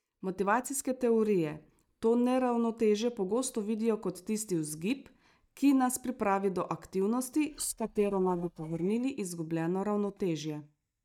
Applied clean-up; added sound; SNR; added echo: neural mask model DeepFilterNet 3.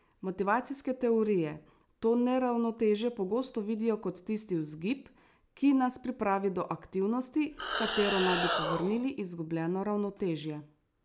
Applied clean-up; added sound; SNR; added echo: none; Animal; 2 dB; none.